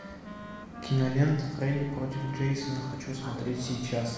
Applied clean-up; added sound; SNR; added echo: none; Wind instrument, woodwind instrument; 15 dB; reverberation time 1.1 s.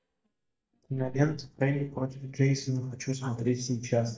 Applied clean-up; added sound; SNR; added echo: neural mask model DeepFilterNet 3.